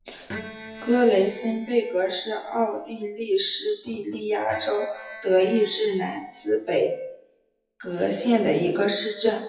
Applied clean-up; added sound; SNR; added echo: classical method WPE with log-MMSE.